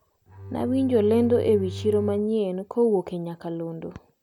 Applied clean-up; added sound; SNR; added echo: none; Bowed string instrument; 11 dB; none.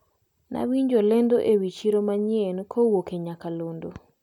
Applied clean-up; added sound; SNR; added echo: none; none; none; none.